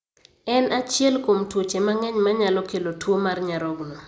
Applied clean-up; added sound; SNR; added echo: none; none; none; none.